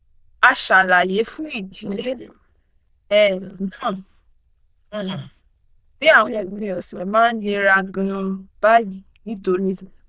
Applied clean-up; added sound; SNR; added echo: neural diffusion model UNIVERSE++.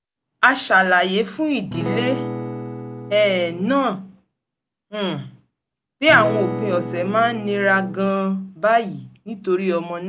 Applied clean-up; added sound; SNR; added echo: none; Acoustic guitar / Strum; 7 dB; none.